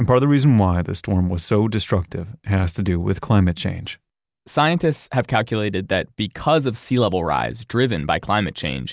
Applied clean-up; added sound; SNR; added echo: none; none; none; none.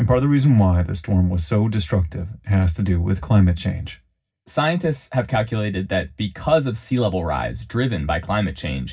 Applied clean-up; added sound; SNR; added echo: none; none; none; reverberation time 0.4 s.